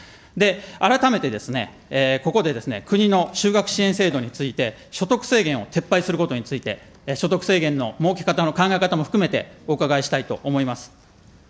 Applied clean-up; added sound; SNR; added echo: none; none; none; none.